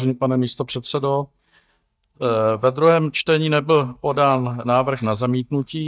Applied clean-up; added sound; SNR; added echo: neural mask model DeepFilterNet 3.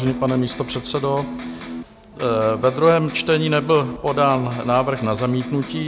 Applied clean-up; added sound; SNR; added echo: none; Electric guitar; 11 dB; none.